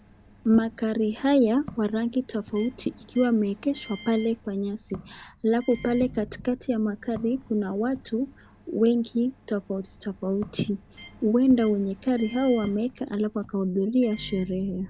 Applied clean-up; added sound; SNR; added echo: none; Microwave oven + Walk, footsteps; 20 dB; none.